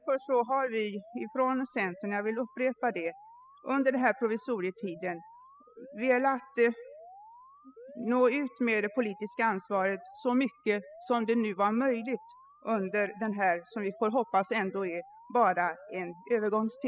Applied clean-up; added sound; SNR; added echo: classical method spectral subtraction.